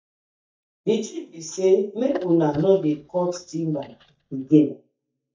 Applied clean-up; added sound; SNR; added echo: neural mask model DeepFilterNet 3.